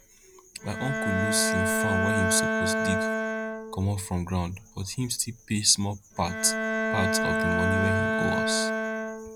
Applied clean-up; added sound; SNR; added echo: none; Bowed string instrument; -1 dB; none.